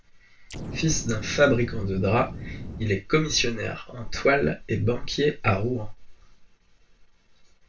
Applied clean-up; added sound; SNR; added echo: none; Explosion; 10 dB; reverberation time 0.2 s.